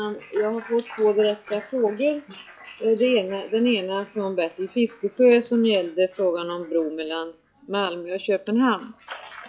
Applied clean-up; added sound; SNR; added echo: classical method log-MMSE.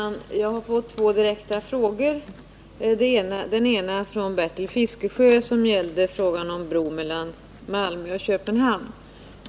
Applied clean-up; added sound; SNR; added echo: none; none; none; none.